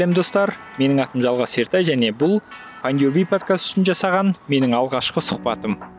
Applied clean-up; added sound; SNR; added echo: none; none; none; none.